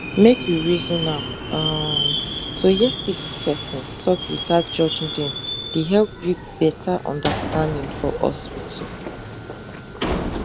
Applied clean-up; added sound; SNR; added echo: none; Subway, metro, underground; 5 dB; none.